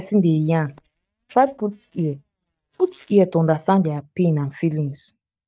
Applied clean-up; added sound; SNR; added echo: neural mask model DeepFilterNet 3.